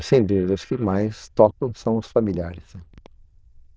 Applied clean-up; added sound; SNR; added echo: neural diffusion model UNIVERSE++.